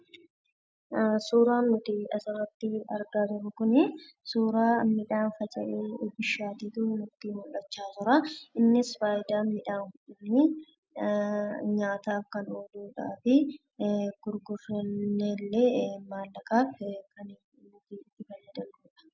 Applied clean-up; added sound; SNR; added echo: none; none; none; none.